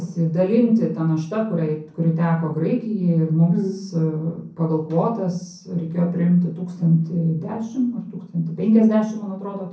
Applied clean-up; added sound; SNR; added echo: none; none; none; reverberation time 0.6 s.